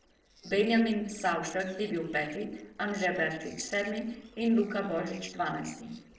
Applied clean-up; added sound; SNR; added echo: neural separator model SepFormer DNS4.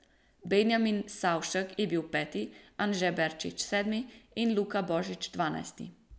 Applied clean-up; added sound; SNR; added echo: none; none; none; none.